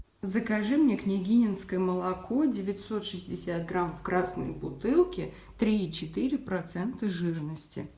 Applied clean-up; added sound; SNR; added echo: none; none; none; none.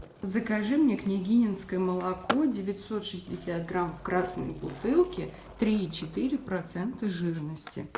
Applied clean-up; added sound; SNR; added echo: none; Skateboard; 15 dB; none.